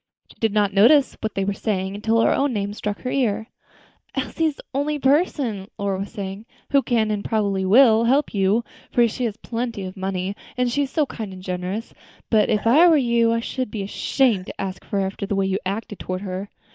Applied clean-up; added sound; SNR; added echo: neural mask model DeepFilterNet 3.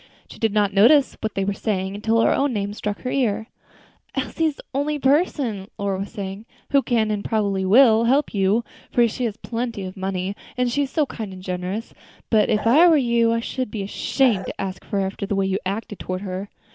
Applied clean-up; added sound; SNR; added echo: none; Bark; 11 dB; none.